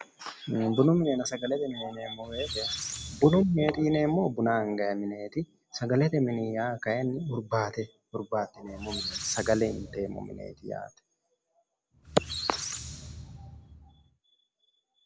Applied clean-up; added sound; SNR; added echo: none; Squeak; 11 dB; none.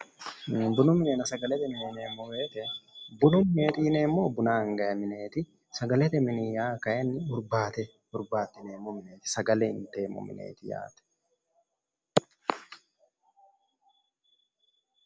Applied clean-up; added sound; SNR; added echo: none; none; none; none.